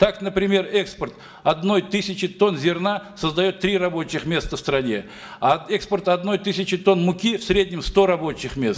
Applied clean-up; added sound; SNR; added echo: none; none; none; reverberation time 0.3 s.